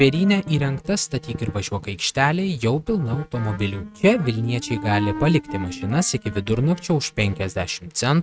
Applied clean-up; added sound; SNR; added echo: neural mask model RNNoise.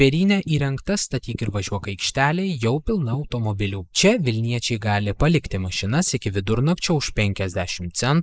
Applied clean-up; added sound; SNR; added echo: neural mask model Resemble Enhance denoiser.